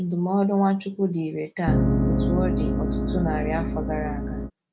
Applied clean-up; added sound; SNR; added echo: none; Piano; -3 dB; none.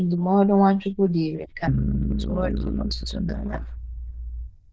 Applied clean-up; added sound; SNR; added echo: neural diffusion model UNIVERSE++.